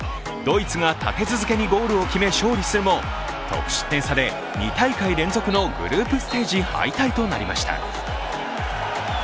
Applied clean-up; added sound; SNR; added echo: none; none; none; none.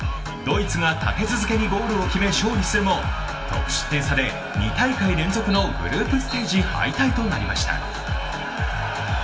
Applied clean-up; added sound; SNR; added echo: none; none; none; reverberation time 0.6 s.